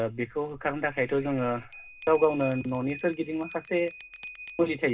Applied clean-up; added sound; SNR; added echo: none; Bell; 17 dB; reverberation time 0.2 s.